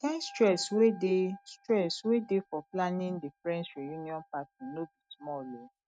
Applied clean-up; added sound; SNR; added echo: neural mask model RNNoise.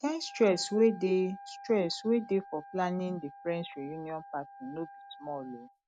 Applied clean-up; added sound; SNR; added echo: none; Wind instrument, woodwind instrument; 18 dB; none.